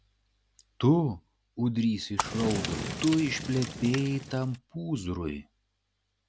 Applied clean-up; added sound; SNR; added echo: none; Fire; 6 dB; none.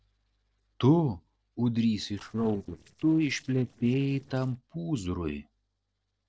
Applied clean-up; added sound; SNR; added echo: neural separator model SepFormer DNS4.